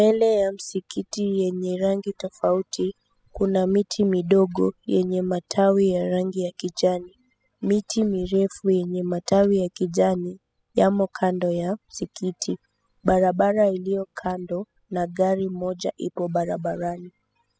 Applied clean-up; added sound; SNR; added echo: classical method spectral subtraction.